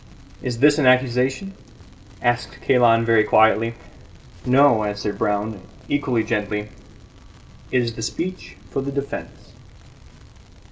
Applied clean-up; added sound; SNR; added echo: none; none; none; none.